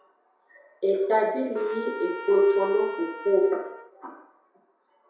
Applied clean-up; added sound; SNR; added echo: none; Trumpet; 13 dB; reverberation time 0.7 s.